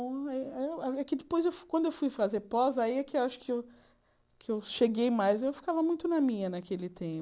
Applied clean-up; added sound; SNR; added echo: none; none; none; none.